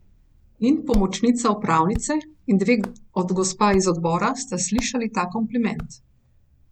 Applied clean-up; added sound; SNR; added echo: none; Hands; 14 dB; none.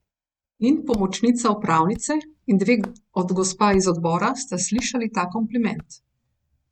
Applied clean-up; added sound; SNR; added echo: neural mask model RNNoise.